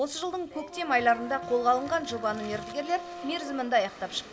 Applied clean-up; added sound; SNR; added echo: none; Brass instrument; 12 dB; reverberation time 2.5 s.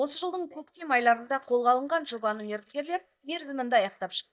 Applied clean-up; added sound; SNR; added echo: neural mask model DeepFilterNet 3.